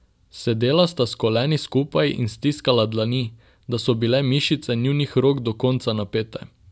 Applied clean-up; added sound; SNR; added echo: none; none; none; none.